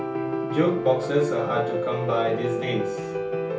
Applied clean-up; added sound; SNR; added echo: none; Piano; 2 dB; reverberation time 0.2 s.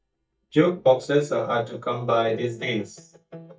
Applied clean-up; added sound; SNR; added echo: neural mask model DeepFilterNet 3.